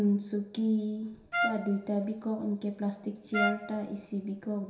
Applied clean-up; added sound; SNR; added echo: none; Trumpet; 4 dB; reverberation time 0.7 s.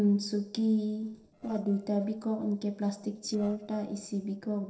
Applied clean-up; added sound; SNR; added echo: neural separator model SepFormer DNS4.